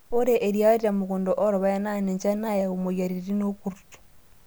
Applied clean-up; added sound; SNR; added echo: none; none; none; none.